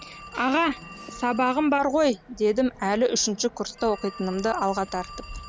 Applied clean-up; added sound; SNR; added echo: none; Telephone; 17 dB; none.